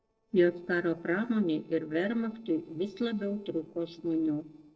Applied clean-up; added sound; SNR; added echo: neural separator model SepFormer DNS4.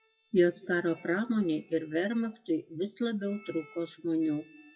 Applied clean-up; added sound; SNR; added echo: classical method WPE with log-MMSE.